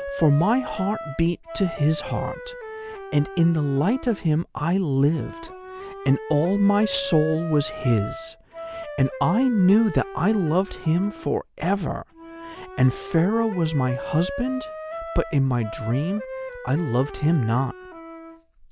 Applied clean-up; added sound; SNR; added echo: none; Wind instrument, woodwind instrument; 12 dB; none.